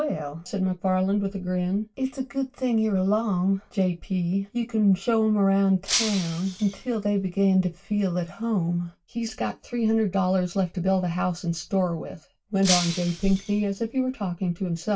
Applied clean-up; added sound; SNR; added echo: none; Shatter; 7 dB; reverberation time 0.2 s.